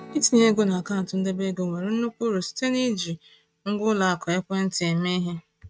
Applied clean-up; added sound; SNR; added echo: neural mask model RNNoise.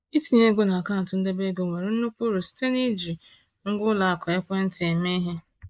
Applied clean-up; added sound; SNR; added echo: neural mask model Resemble Enhance denoiser.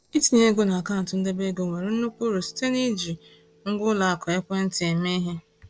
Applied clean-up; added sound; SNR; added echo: neural separator model SepFormer DNS4.